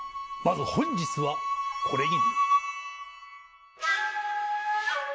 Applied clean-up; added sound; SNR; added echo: none; none; none; none.